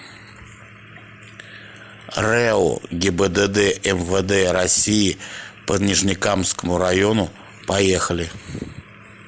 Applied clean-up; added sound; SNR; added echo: none; none; none; none.